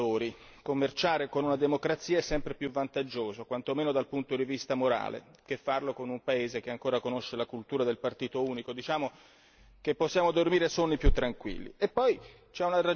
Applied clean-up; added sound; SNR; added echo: none; none; none; none.